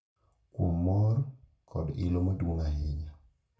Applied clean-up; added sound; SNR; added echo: none; none; none; reverberation time 0.3 s.